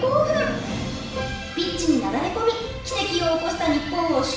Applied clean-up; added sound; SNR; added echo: none; Bowed string instrument; 15 dB; reverberation time 0.6 s.